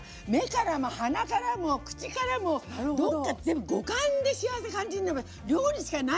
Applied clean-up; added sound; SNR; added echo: none; none; none; none.